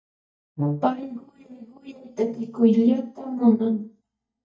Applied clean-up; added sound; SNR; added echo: neural mask model DeepFilterNet 3.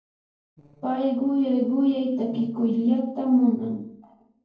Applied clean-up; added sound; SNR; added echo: neural separator model SepFormer DNS4.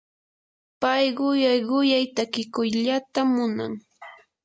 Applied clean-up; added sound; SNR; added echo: none; none; none; none.